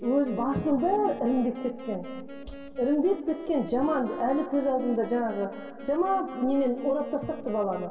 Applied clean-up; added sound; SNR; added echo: none; Wind instrument, woodwind instrument; 14 dB; reverberation time 2.3 s.